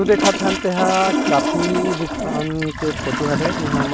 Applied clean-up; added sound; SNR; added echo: none; Toilet flush; 1 dB; none.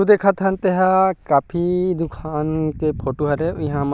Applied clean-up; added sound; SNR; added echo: none; none; none; none.